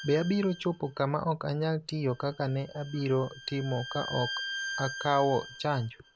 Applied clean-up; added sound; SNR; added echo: none; Bowed string instrument; 12 dB; none.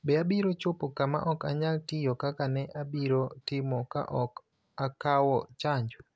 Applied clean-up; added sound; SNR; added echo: none; none; none; none.